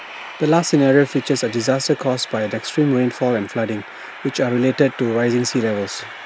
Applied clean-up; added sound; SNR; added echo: none; Train; 16 dB; none.